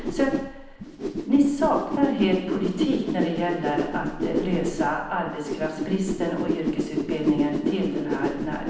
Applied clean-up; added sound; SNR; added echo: none; Whoosh, swoosh, swish; 2 dB; reverberation time 0.9 s.